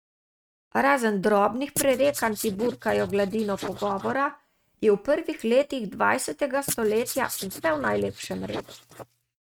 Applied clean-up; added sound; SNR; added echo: neural mask model RNNoise.